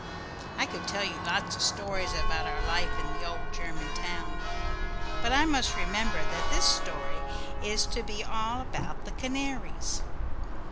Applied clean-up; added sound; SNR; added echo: none; Church bell; -4 dB; none.